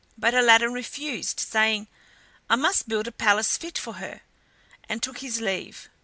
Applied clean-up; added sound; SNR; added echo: none; none; none; none.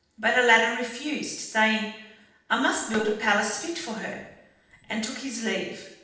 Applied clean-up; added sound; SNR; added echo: neural separator model SepFormer DNS4.